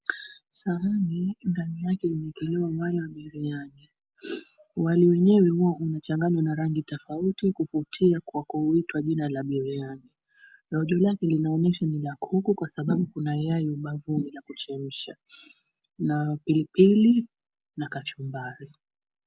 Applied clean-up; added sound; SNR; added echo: none; none; none; none.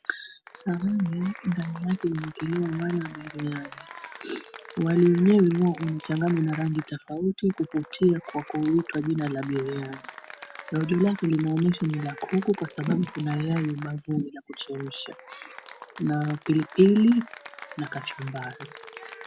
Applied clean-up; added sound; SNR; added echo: none; Applause / Cheering; 18 dB; none.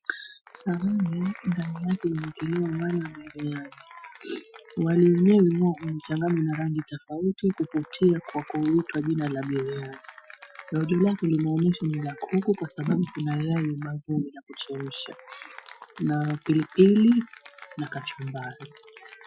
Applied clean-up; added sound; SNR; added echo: classical method Wiener filter.